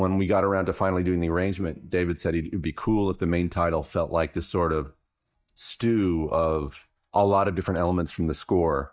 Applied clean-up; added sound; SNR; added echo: neural mask model DeepFilterNet 3.